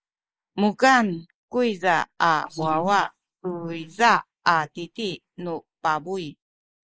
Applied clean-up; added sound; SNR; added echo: neural mask model Resemble Enhance denoiser.